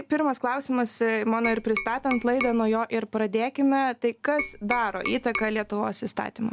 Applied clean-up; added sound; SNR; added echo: none; Tap; 6 dB; none.